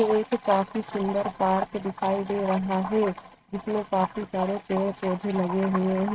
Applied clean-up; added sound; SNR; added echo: neural mask model RNNoise.